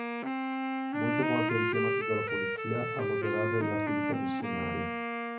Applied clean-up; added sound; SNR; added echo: none; Wind instrument, woodwind instrument; -4 dB; reverberation time 0.4 s.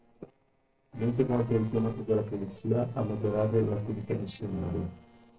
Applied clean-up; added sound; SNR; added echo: neural separator model SepFormer DNS4.